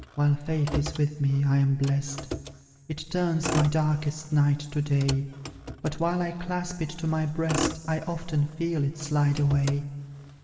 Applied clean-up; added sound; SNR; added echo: none; Motor vehicle (road); 11 dB; reverberation time 2.5 s.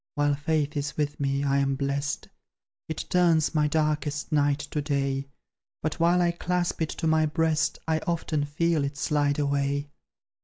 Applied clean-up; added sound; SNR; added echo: none; none; none; none.